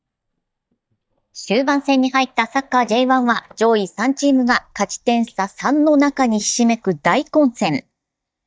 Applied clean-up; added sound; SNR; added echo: neural mask model DeepFilterNet 3.